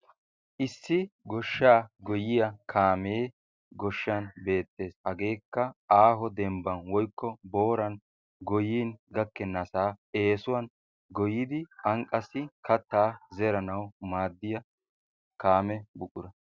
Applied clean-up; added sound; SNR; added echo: none; none; none; none.